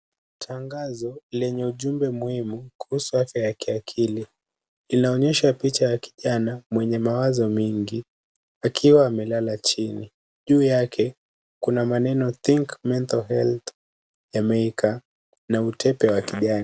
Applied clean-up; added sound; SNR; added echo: none; none; none; none.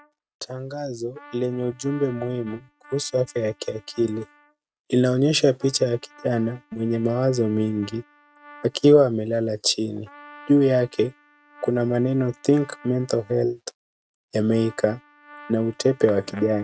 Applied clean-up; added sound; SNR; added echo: neural mask model RNNoise.